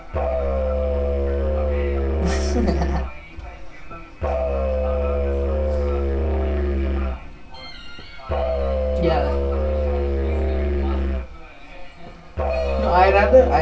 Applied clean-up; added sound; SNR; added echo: none; Musical instrument; -4 dB; reverberation time 0.2 s.